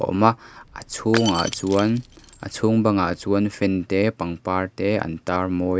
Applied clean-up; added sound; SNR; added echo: none; Shatter / Crushing; 14 dB; none.